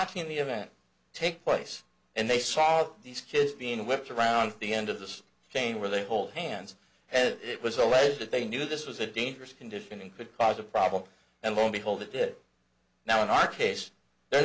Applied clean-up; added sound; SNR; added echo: none; none; none; none.